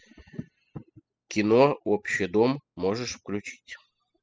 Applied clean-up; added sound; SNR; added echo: classical method spectral subtraction.